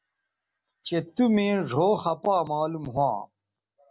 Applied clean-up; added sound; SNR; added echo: none; none; none; none.